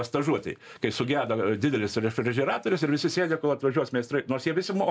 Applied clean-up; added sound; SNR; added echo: none; none; none; none.